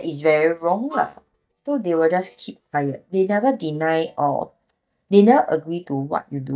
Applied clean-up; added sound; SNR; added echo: neural mask model DeepFilterNet 3.